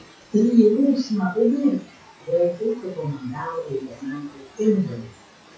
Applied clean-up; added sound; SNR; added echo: classical method WPE with log-MMSE.